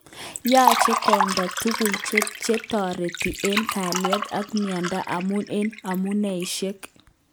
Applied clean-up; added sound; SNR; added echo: none; Liquid; 2 dB; none.